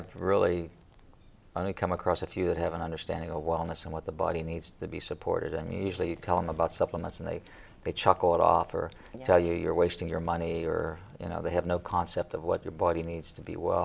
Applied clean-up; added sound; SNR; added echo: none; none; none; none.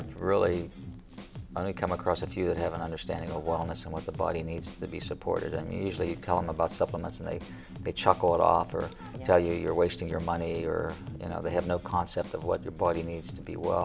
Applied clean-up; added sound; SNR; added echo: none; Drum kit; 13 dB; none.